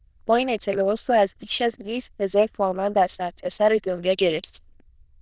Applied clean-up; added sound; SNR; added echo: neural diffusion model UNIVERSE++.